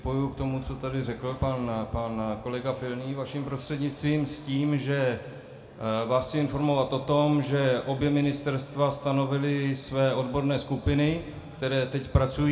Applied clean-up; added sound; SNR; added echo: none; none; none; reverberation time 1.9 s.